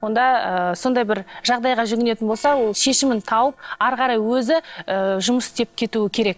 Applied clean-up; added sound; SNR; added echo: neural separator model SepFormer DNS4.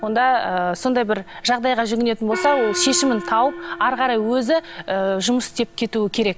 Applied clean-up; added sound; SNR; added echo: none; Gong; 14 dB; none.